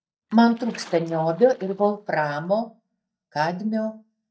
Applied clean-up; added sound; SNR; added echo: neural mask model DeepFilterNet 3.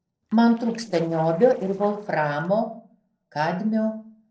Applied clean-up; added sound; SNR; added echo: neural separator model SepFormer DNS4.